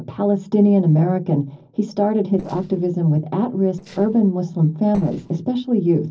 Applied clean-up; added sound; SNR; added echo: neural separator model SepFormer DNS4.